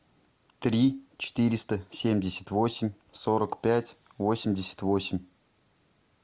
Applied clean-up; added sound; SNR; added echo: none; none; none; none.